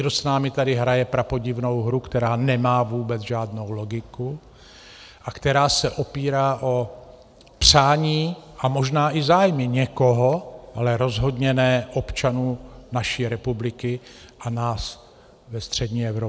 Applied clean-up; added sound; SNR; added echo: none; none; none; none.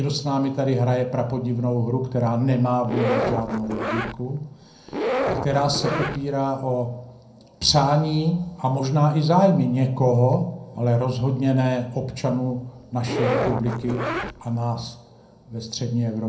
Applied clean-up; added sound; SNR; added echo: none; Zipper (clothing); 5 dB; reverberation time 0.5 s.